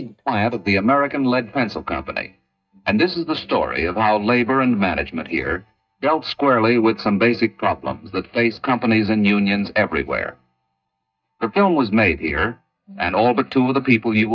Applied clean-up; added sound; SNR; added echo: neural mask model DeepFilterNet 3.